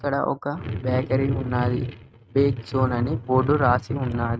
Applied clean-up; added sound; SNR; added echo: neural mask model RNNoise.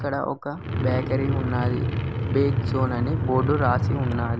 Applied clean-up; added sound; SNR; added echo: none; Truck; -1 dB; none.